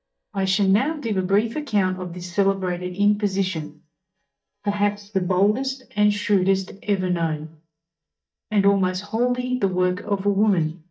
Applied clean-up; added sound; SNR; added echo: neural mask model DeepFilterNet 3.